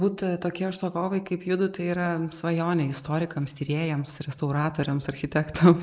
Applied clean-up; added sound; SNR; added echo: neural mask model Resemble Enhance denoiser.